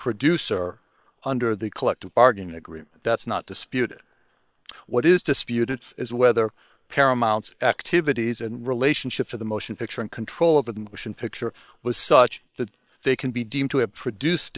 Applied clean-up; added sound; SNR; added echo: neural separator model SepFormer WHAM!.